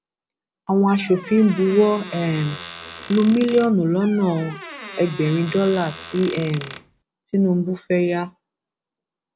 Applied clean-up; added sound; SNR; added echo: none; Squeak; 15 dB; none.